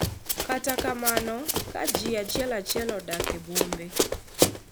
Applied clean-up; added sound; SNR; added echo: none; Run; -3 dB; none.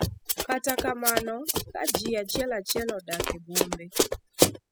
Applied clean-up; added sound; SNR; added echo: classical method spectral subtraction.